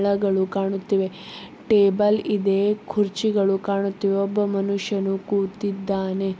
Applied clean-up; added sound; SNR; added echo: none; none; none; none.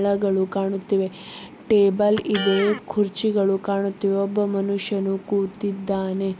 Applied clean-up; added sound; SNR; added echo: none; Electric guitar; 13 dB; none.